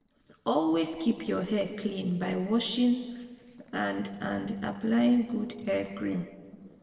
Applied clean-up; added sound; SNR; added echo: neural separator model SepFormer DNS4.